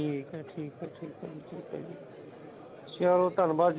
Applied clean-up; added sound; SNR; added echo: none; Crowd; 16 dB; none.